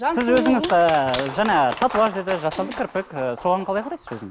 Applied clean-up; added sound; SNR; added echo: none; none; none; none.